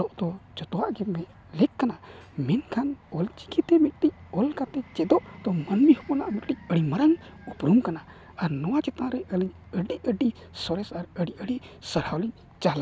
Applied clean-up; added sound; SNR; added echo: none; none; none; none.